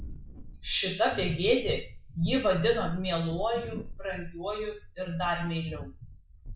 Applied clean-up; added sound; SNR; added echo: classical method log-MMSE.